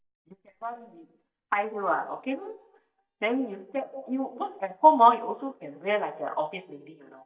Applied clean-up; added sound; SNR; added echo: neural mask model DeepFilterNet 3.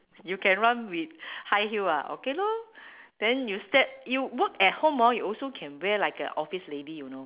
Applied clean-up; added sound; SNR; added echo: none; none; none; none.